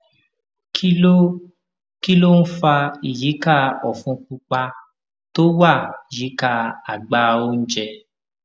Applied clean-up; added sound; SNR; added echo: none; none; none; none.